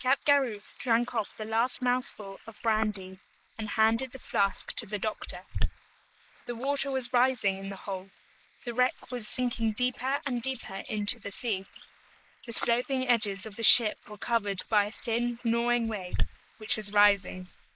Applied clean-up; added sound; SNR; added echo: neural mask model Resemble Enhance denoiser.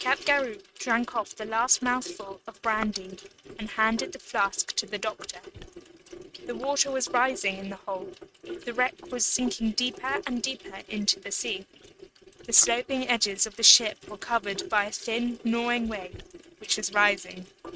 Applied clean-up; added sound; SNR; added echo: neural mask model RNNoise.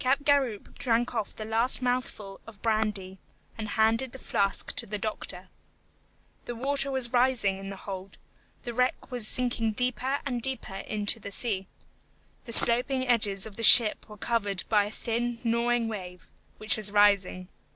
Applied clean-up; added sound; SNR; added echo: none; none; none; none.